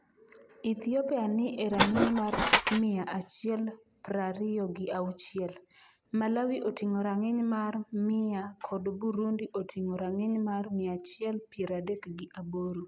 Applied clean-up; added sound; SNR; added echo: none; Tools; -5 dB; none.